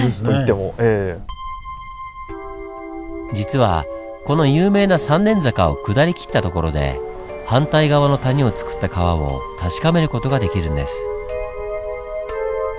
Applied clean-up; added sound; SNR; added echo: none; Bus; 18 dB; none.